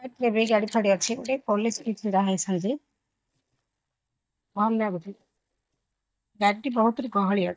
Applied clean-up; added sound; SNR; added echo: neural mask model DeepFilterNet 3.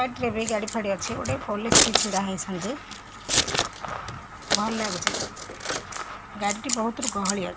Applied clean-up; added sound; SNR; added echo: none; Scissors; -1 dB; none.